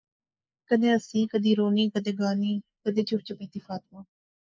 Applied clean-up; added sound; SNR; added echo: neural mask model Resemble Enhance denoiser.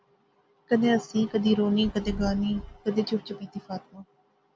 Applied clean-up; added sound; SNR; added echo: none; Purr; 14 dB; none.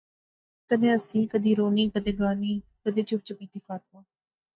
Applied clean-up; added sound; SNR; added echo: neural mask model DeepFilterNet 3.